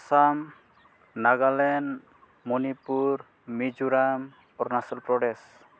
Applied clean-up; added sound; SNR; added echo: none; none; none; none.